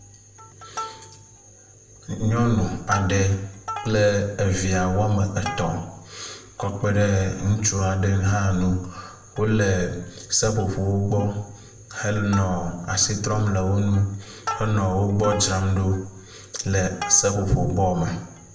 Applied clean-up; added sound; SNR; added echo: none; Plucked string instrument; 16 dB; reverberation time 0.7 s.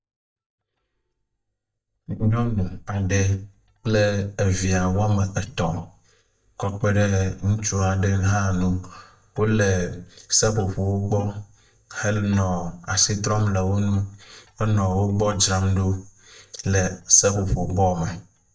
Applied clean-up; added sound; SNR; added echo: neural mask model DeepFilterNet 3.